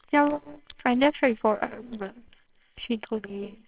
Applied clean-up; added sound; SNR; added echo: neural separator model SepFormer WHAMR!.